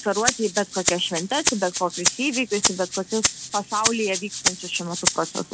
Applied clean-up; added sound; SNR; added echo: none; Rattle (instrument); 0 dB; none.